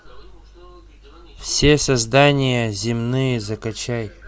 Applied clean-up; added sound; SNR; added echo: none; none; none; none.